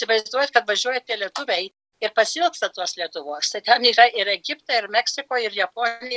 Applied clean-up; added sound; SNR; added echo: none; none; none; none.